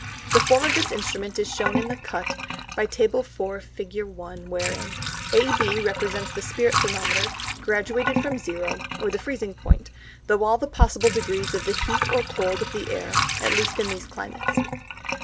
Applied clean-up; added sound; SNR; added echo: none; Sink (filling or washing) / Water; 3 dB; none.